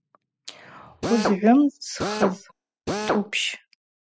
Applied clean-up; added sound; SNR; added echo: classical method spectral subtraction.